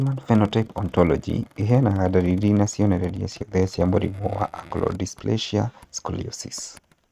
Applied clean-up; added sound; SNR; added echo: neural mask model RNNoise.